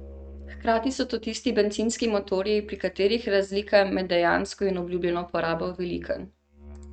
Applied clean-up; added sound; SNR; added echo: neural mask model RNNoise.